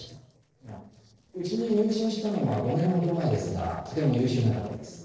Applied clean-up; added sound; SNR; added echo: neural separator model SepFormer DNS4.